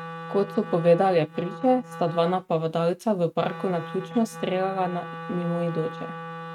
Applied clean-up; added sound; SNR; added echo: neural mask model RNNoise.